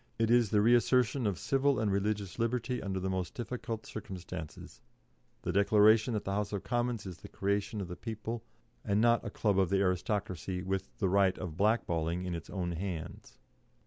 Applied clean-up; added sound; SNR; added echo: none; none; none; none.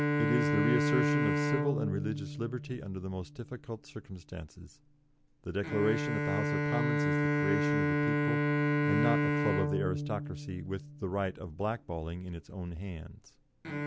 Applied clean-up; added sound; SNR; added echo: none; Bowed string instrument; -3 dB; none.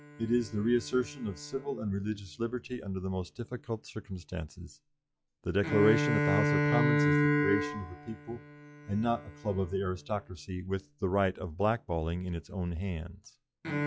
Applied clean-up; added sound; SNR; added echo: classical method log-MMSE.